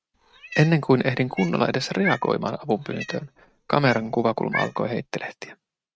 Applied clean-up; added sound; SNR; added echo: neural mask model RNNoise.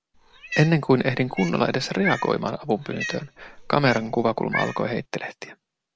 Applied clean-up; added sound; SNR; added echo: none; Cat; 11 dB; none.